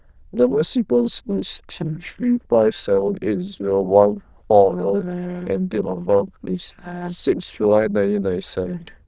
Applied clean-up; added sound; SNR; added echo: neural diffusion model UNIVERSE++.